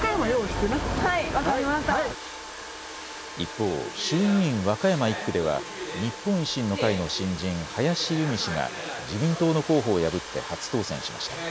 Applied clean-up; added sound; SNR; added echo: none; Domestic sounds, home sounds; 10 dB; none.